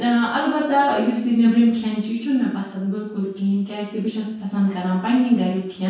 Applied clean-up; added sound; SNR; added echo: none; none; none; reverberation time 0.6 s.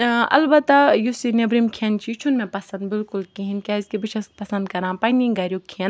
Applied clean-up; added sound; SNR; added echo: none; none; none; none.